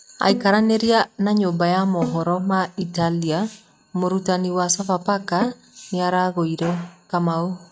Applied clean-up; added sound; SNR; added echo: neural mask model RNNoise.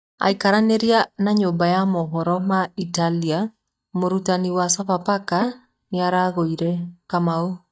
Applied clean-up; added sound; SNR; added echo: neural mask model DeepFilterNet 3.